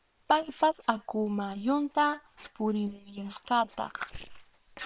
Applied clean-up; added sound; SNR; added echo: neural separator model SepFormer WHAM!.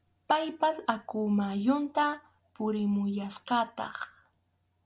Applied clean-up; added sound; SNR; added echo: none; none; none; none.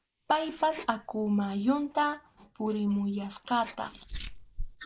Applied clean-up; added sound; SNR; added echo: neural mask model Resemble Enhance denoiser.